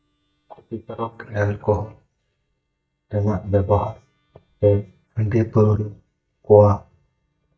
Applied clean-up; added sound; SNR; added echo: neural mask model DeepFilterNet 3.